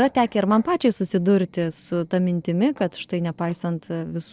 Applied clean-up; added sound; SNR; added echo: neural separator model SepFormer DNS4.